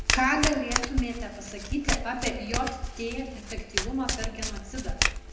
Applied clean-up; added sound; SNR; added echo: none; Domestic sounds, home sounds; -1 dB; reverberation time 0.9 s.